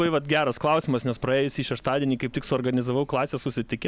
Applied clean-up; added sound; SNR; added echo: none; none; none; none.